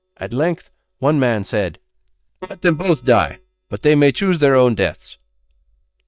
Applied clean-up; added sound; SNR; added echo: neural mask model DeepFilterNet 3.